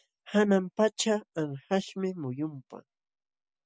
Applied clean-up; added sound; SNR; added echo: none; none; none; none.